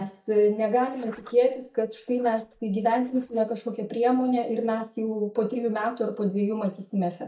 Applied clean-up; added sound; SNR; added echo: neural mask model DeepFilterNet 3.